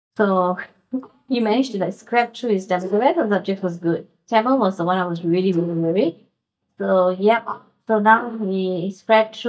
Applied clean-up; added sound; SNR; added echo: neural mask model DeepFilterNet 3.